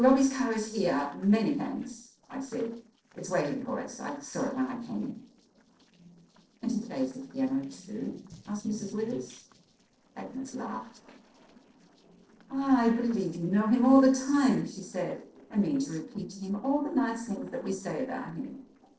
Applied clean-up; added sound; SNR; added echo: neural separator model SepFormer DNS4.